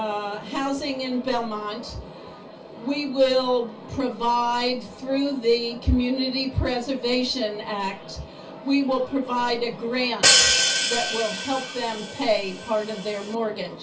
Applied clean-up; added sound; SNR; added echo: none; Hi-hat; -2 dB; reverberation time 0.2 s.